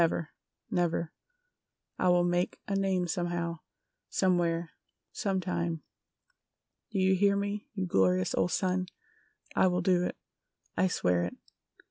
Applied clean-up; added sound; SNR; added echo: none; none; none; none.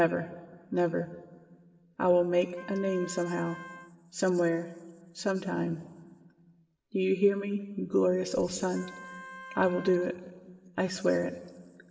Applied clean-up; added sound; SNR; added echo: none; Wind instrument, woodwind instrument; 17 dB; reverberation time 1.6 s.